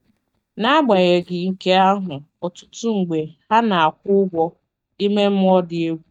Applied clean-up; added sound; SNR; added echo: neural mask model DeepFilterNet 3.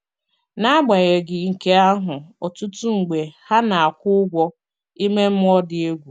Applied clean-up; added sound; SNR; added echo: none; none; none; none.